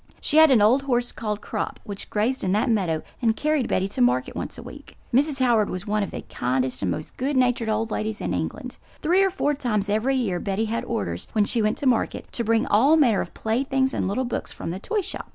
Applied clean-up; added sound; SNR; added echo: none; none; none; none.